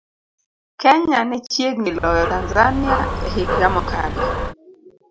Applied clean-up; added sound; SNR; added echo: none; Dog; 2 dB; none.